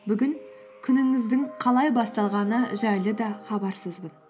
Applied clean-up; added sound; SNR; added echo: none; none; none; none.